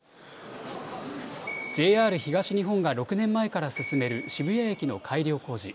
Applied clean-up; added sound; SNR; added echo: none; Bell; 13 dB; none.